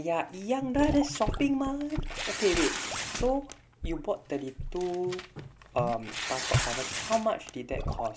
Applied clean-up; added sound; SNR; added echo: none; Sink (filling or washing) / Gurgling / Liquid + Tearing; 4 dB; none.